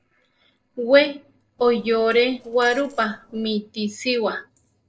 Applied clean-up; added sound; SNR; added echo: neural separator model SepFormer DNS4.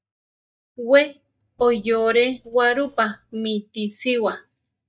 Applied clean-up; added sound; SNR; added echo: neural mask model DeepFilterNet 3.